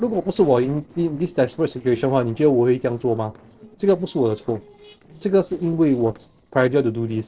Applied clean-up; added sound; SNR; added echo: neural separator model SepFormer DNS4.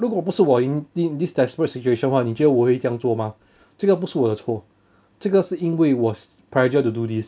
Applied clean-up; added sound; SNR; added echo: none; none; none; none.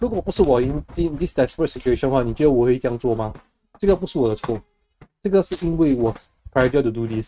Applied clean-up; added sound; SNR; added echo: neural mask model RNNoise.